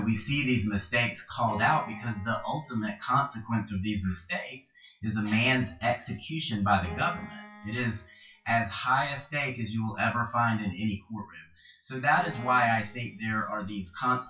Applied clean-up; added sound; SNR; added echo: classical method WPE with log-MMSE.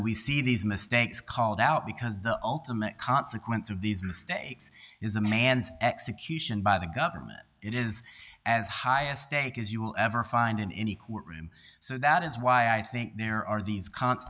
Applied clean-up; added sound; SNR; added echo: none; none; none; none.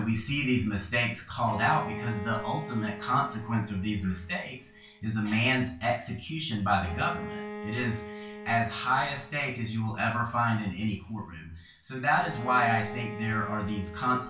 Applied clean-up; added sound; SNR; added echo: none; Bowed string instrument; 14 dB; reverberation time 0.3 s.